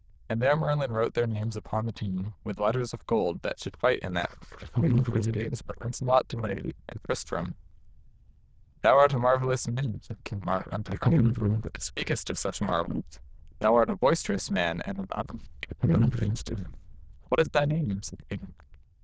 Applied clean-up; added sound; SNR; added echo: neural diffusion model UNIVERSE++.